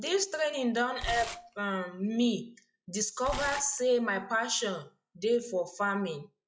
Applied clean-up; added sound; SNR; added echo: classical method log-MMSE.